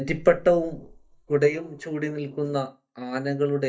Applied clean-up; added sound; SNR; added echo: neural mask model DeepFilterNet 3.